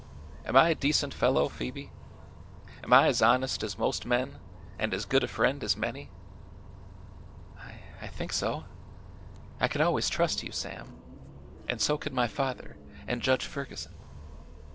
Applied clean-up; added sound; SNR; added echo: none; Bus; 15 dB; none.